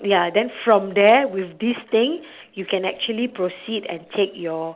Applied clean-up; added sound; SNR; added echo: none; none; none; none.